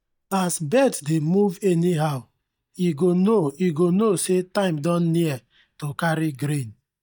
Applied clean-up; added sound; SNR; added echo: neural mask model DeepFilterNet 3.